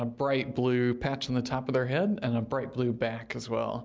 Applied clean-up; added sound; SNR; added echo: none; none; none; none.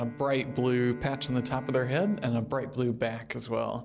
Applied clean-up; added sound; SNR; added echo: none; Bowed string instrument; 16 dB; none.